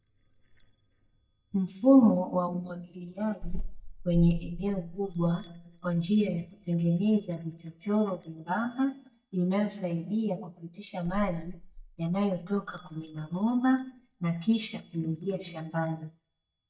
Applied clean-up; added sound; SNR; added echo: neural mask model DeepFilterNet 3.